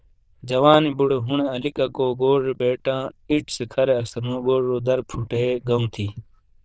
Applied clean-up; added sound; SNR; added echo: neural diffusion model UNIVERSE++.